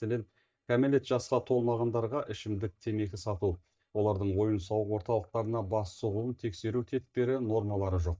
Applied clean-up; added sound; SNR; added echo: neural mask model DeepFilterNet 3.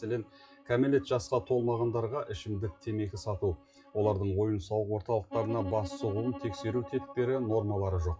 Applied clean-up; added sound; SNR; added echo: classical method WPE with log-MMSE.